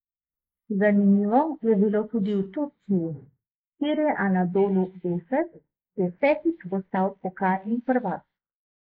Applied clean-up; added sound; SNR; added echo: neural mask model Resemble Enhance denoiser.